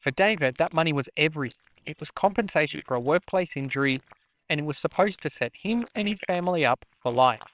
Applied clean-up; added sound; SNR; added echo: neural separator model SepFormer WHAMR!.